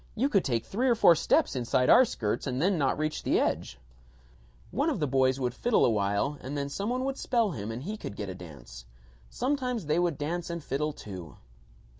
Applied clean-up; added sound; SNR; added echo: none; none; none; none.